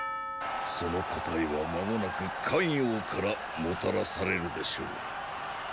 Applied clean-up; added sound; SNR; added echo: none; Percussion; 12 dB; none.